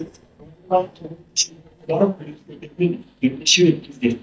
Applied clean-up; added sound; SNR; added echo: neural mask model DeepFilterNet 3.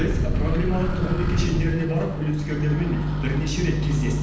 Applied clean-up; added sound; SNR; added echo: none; Microwave oven; -2 dB; reverberation time 0.9 s.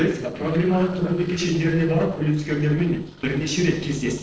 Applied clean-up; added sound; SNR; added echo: neural separator model SepFormer DNS4.